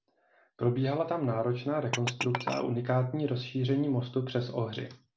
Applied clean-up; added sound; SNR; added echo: none; Glass; 10 dB; none.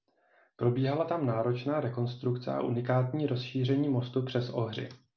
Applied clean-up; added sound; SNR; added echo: none; none; none; none.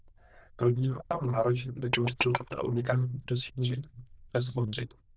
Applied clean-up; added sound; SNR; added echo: neural diffusion model UNIVERSE++.